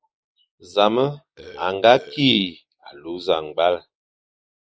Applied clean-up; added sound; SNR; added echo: neural mask model Resemble Enhance denoiser.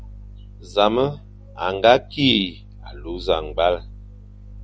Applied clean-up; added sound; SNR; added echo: none; none; none; none.